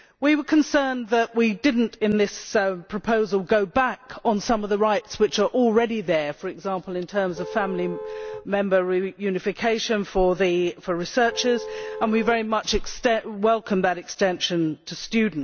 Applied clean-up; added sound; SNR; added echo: none; Vehicle horn, car horn, honking; 12 dB; none.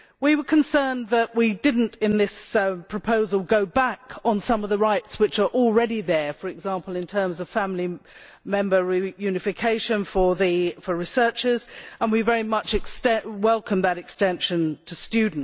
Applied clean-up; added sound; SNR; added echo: none; none; none; none.